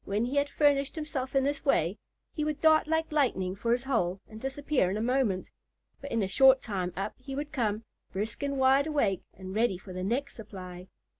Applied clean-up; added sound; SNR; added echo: none; none; none; none.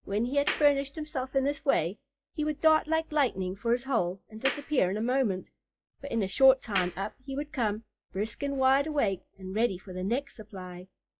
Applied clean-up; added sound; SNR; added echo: classical method log-MMSE.